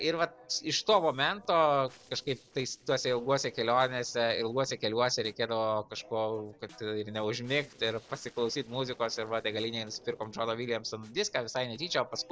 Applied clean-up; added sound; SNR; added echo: neural separator model SepFormer DNS4.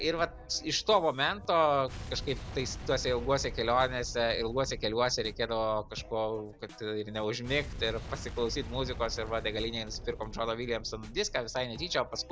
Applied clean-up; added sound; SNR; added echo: none; Boom; 12 dB; none.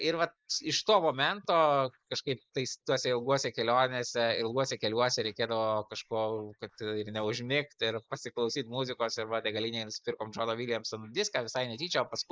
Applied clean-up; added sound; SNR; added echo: neural mask model Resemble Enhance denoiser.